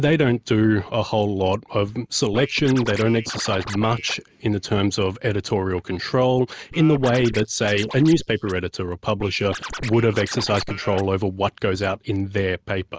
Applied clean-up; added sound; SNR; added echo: neural mask model Resemble Enhance denoiser.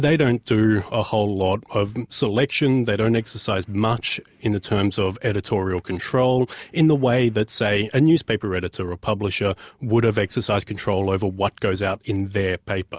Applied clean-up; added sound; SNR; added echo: none; none; none; none.